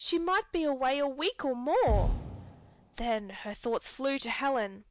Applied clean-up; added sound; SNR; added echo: none; Fireworks; 5 dB; none.